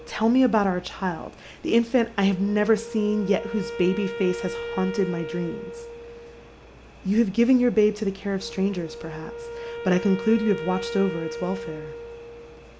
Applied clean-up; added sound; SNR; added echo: none; Wind instrument, woodwind instrument; 11 dB; none.